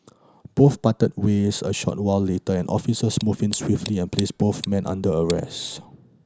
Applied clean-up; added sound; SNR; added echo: none; Tick; 16 dB; none.